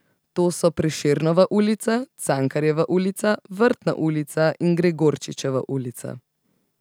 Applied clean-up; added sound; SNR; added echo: none; none; none; none.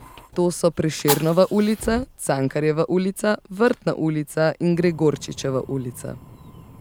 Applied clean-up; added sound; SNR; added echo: none; Fire; 15 dB; none.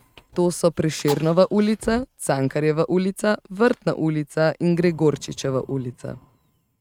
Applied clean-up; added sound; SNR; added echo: neural mask model RNNoise.